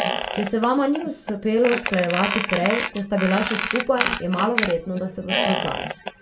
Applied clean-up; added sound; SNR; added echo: none; Squeak; 4 dB; reverberation time 0.2 s.